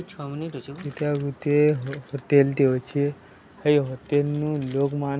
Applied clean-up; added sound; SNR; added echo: none; none; none; none.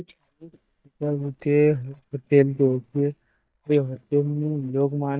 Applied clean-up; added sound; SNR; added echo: neural mask model DeepFilterNet 3.